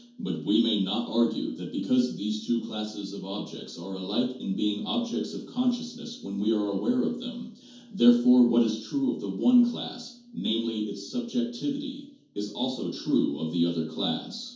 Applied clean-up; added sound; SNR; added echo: none; none; none; reverberation time 0.6 s.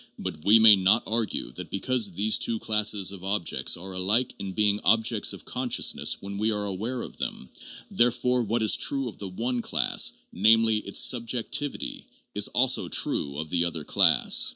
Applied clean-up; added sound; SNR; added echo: none; none; none; none.